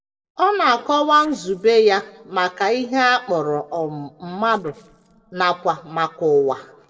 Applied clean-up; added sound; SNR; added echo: neural separator model SepFormer DNS4.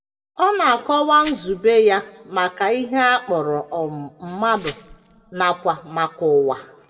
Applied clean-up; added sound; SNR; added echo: none; Glass; 18 dB; reverberation time 0.7 s.